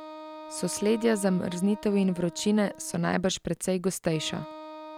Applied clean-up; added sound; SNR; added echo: none; Wind instrument, woodwind instrument; 16 dB; none.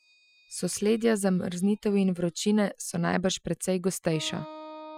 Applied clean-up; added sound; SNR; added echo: classical method Wiener filter.